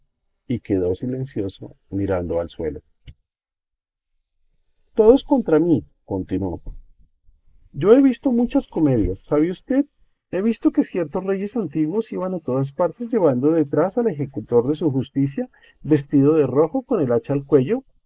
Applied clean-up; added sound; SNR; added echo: neural mask model Resemble Enhance denoiser.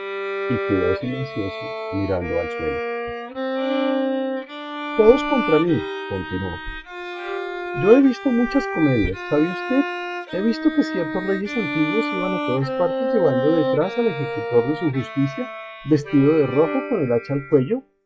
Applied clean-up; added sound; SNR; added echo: classical method log-MMSE.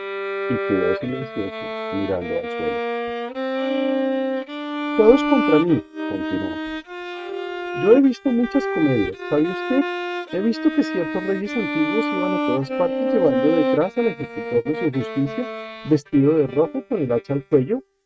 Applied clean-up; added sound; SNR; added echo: neural mask model RNNoise.